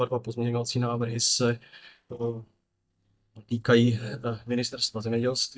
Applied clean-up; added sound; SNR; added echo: neural mask model DeepFilterNet 3.